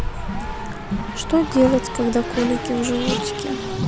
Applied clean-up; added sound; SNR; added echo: none; Race car, auto racing; 4 dB; none.